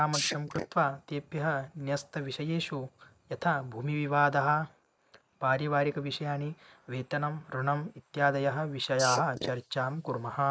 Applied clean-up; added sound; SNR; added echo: neural mask model Resemble Enhance denoiser.